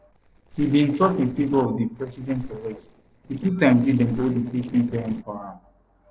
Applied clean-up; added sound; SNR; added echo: neural separator model SepFormer DNS4.